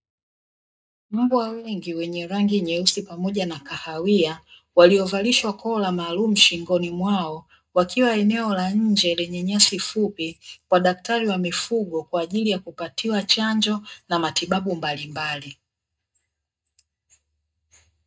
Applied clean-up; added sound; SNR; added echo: neural mask model DeepFilterNet 3.